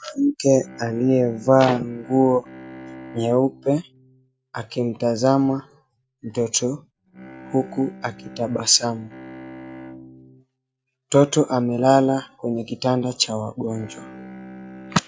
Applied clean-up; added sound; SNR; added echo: neural mask model RNNoise.